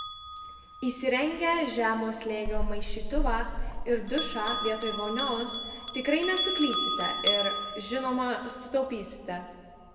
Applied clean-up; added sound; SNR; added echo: none; Bell; 0 dB; reverberation time 1.6 s.